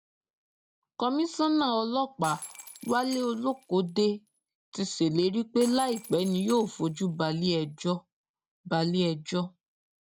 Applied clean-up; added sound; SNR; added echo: none; Shatter; 19 dB; none.